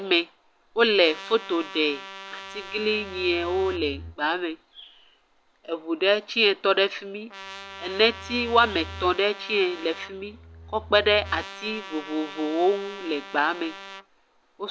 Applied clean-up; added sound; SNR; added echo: none; Trumpet + Bowed string instrument; 14 dB; none.